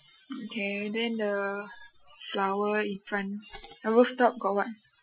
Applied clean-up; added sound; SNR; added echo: classical method Wiener filter.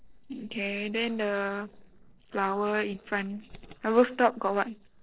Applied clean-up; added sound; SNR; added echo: neural separator model SepFormer DNS4.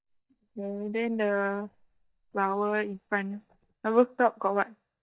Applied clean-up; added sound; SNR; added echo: neural mask model DeepFilterNet 3.